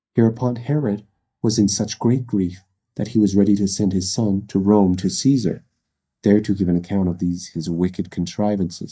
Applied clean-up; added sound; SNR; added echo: neural mask model DeepFilterNet 3.